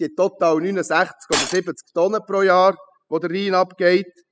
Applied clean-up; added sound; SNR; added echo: classical method spectral subtraction.